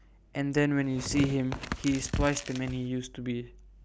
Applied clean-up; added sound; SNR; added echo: none; Tearing; 8 dB; none.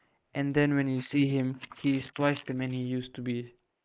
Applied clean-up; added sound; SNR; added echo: neural mask model Resemble Enhance denoiser.